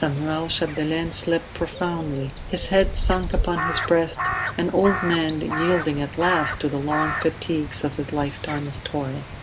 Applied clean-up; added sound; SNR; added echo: none; Crow; 5 dB; none.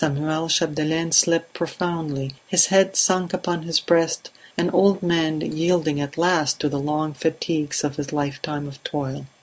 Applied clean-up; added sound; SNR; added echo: none; none; none; none.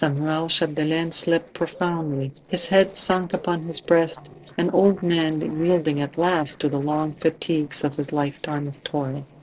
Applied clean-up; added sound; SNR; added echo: neural separator model SepFormer DNS4.